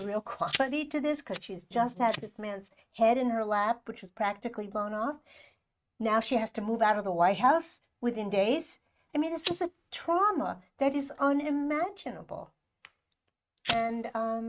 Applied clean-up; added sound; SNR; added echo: neural mask model RNNoise.